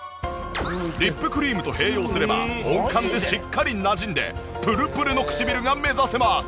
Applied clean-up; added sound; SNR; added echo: none; none; none; none.